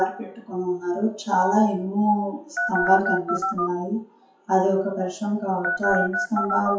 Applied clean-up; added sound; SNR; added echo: classical method WPE with log-MMSE.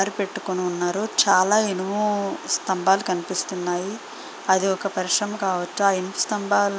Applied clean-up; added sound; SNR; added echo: none; none; none; none.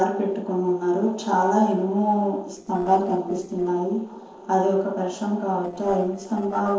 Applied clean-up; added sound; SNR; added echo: neural separator model SepFormer DNS4.